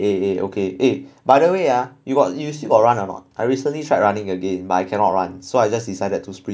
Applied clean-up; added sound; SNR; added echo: none; none; none; none.